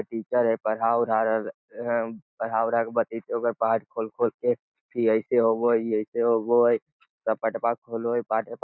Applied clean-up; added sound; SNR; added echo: none; none; none; none.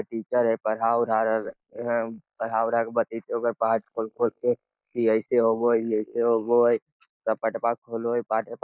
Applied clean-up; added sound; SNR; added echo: neural mask model Resemble Enhance denoiser.